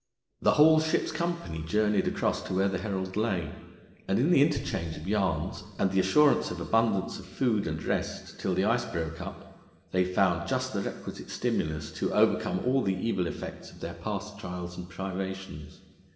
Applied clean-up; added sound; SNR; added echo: none; none; none; reverberation time 1.7 s.